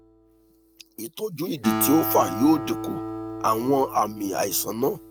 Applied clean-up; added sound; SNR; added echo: none; Acoustic guitar; 7 dB; none.